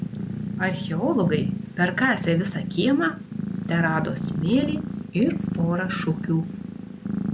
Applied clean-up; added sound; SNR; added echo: none; Purr; 4 dB; none.